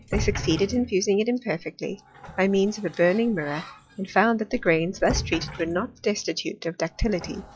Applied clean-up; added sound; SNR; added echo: classical method log-MMSE.